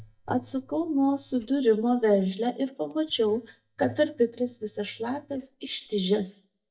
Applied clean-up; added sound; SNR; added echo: neural mask model DeepFilterNet 3.